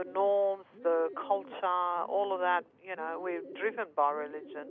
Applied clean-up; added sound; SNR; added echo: none; Bird; 17 dB; none.